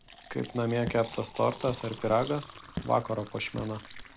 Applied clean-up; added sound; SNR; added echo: none; Raindrop / Drip + Fill (with liquid); 13 dB; none.